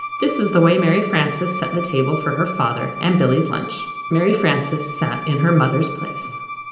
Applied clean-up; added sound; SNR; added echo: none; Bowed string instrument; 10 dB; reverberation time 0.8 s.